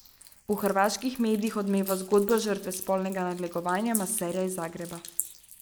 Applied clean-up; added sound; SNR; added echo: neural mask model Resemble Enhance denoiser.